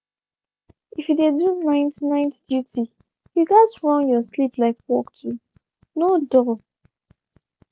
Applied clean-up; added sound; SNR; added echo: none; none; none; none.